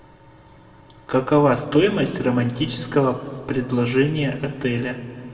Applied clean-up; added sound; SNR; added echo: none; none; none; reverberation time 1.7 s.